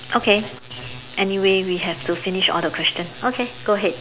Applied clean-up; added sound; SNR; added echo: none; none; none; none.